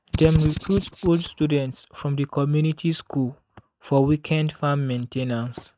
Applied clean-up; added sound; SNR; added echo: neural mask model RNNoise.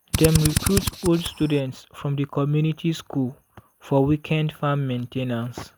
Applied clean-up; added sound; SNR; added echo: none; Drill; 2 dB; none.